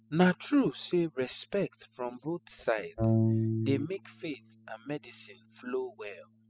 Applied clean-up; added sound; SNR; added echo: classical method spectral subtraction.